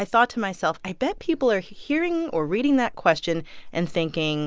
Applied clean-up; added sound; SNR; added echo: none; none; none; none.